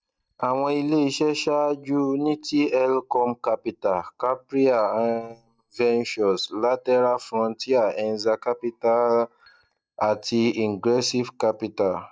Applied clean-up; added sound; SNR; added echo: neural mask model DeepFilterNet 3.